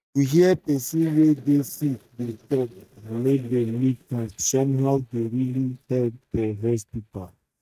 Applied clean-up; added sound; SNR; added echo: neural mask model DeepFilterNet 3.